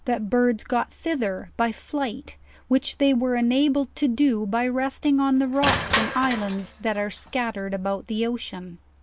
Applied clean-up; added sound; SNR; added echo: none; Crushing; 6 dB; none.